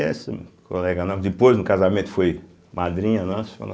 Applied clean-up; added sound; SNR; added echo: none; none; none; none.